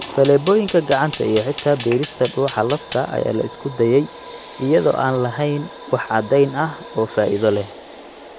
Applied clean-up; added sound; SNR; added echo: none; Fire; 16 dB; none.